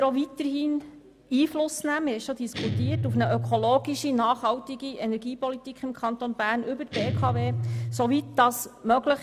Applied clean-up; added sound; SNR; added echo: none; Guitar; 7 dB; none.